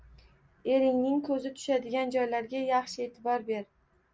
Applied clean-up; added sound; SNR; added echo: none; none; none; none.